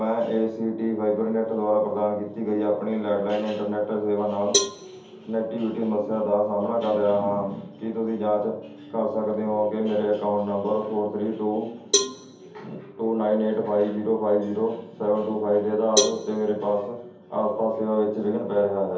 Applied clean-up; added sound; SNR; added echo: none; Cowbell; 6 dB; reverberation time 0.6 s.